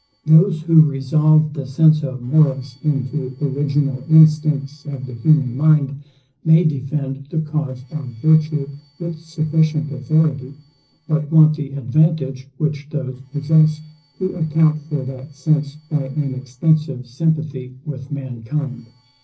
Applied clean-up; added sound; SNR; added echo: neural separator model SepFormer DNS4.